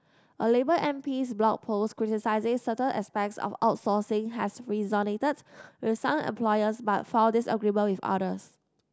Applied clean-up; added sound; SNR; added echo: none; none; none; none.